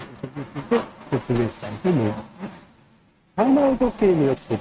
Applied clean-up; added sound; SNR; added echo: neural mask model RNNoise.